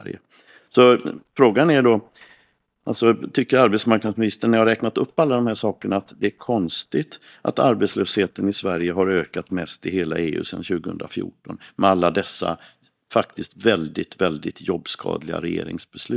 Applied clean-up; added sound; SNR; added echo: neural mask model DeepFilterNet 3.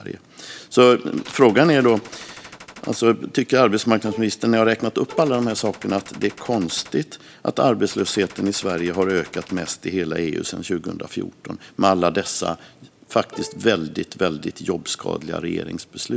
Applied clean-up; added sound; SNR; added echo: none; Gunshot, gunfire + Bowed string instrument; 19 dB; none.